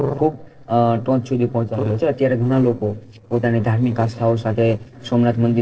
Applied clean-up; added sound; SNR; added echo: neural separator model SepFormer DNS4.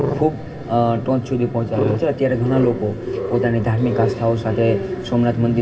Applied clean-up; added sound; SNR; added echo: none; Growling; 7 dB; reverberation time 0.4 s.